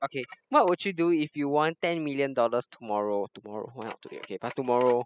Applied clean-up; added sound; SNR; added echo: classical method spectral subtraction.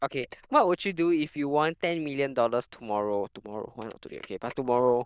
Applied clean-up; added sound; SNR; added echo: neural diffusion model UNIVERSE++.